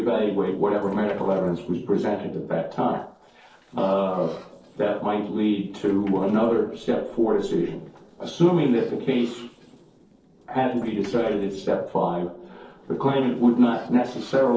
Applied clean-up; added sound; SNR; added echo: neural separator model SepFormer DNS4.